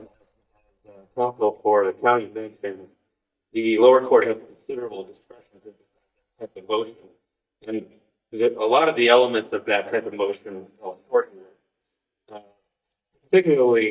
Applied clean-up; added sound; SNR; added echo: neural mask model DeepFilterNet 3.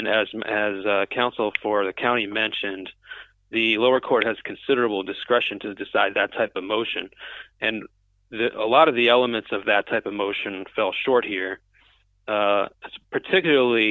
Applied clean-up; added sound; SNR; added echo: none; none; none; none.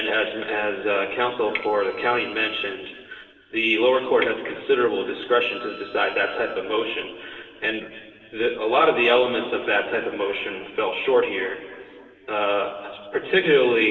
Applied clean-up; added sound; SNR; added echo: neural separator model SepFormer DNS4.